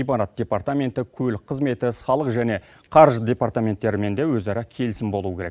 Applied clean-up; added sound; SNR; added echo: none; none; none; none.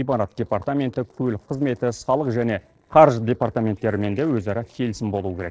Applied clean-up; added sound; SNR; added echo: neural separator model SepFormer DNS4.